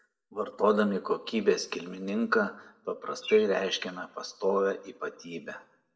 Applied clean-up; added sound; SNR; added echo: neural separator model SepFormer DNS4.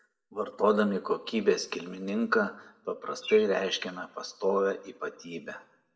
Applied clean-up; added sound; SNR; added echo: none; Bird; 15 dB; reverberation time 0.6 s.